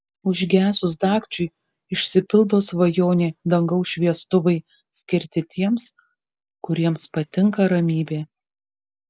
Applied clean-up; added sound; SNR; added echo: none; none; none; none.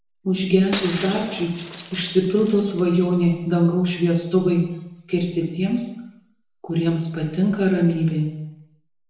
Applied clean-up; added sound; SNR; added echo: none; Shatter; 16 dB; reverberation time 0.9 s.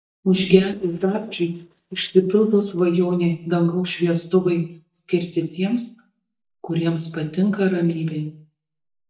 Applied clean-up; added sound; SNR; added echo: neural mask model DeepFilterNet 3.